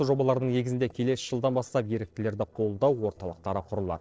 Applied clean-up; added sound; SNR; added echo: neural separator model SepFormer DNS4.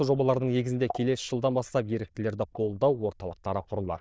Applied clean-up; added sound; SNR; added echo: neural diffusion model UNIVERSE++.